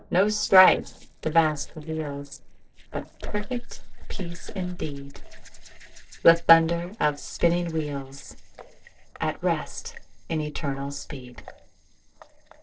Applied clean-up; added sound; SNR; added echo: neural separator model SepFormer DNS4.